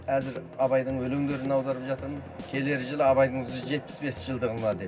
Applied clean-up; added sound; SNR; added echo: none; Drum kit; 15 dB; reverberation time 0.4 s.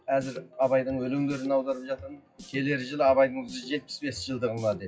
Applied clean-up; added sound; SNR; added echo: classical method WPE with log-MMSE.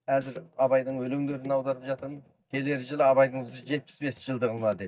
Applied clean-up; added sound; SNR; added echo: neural mask model DeepFilterNet 3.